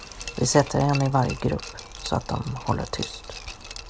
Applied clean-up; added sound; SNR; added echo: none; Glass; 14 dB; none.